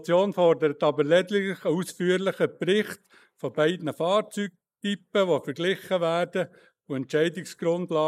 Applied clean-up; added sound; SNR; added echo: neural mask model Resemble Enhance denoiser.